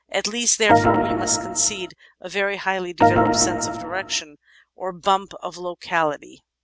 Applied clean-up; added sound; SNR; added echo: none; Organ; -5 dB; none.